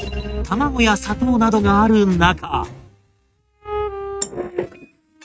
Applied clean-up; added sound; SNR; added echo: neural mask model RNNoise.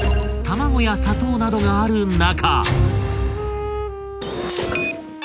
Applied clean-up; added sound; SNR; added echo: none; Wind instrument, woodwind instrument; 10 dB; none.